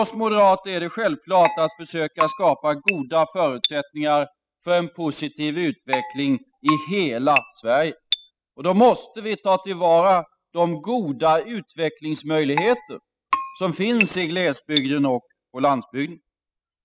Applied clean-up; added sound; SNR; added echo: classical method spectral subtraction.